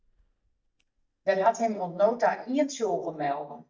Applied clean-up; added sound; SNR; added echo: neural mask model DeepFilterNet 3.